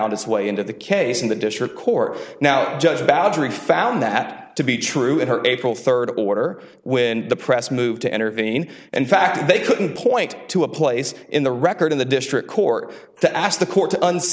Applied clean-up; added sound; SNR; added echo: none; none; none; none.